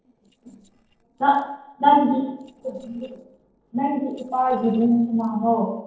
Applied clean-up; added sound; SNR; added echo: neural separator model SepFormer DNS4.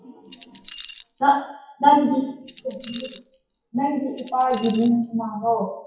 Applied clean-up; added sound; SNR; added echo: classical method WPE with log-MMSE.